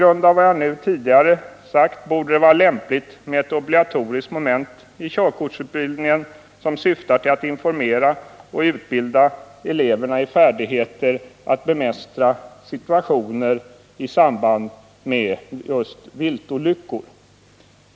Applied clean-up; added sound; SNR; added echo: none; none; none; none.